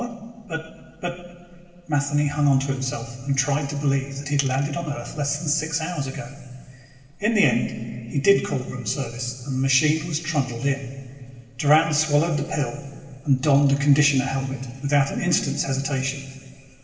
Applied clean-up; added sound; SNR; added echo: none; none; none; reverberation time 2.7 s.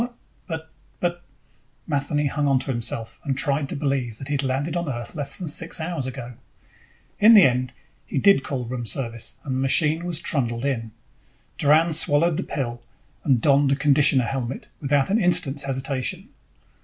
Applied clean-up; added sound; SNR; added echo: none; none; none; none.